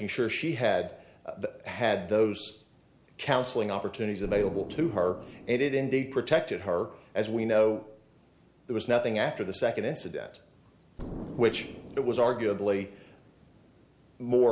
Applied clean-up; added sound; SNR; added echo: none; Explosion; 18 dB; none.